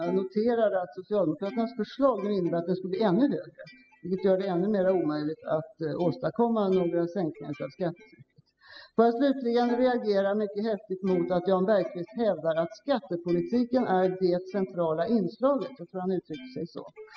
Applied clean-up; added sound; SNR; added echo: classical method spectral subtraction.